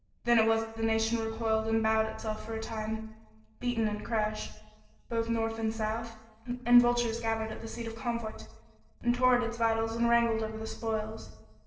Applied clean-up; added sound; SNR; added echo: none; none; none; reverberation time 0.9 s.